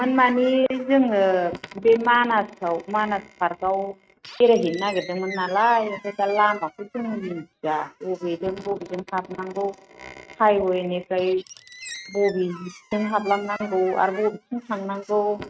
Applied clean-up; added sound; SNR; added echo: neural mask model RNNoise.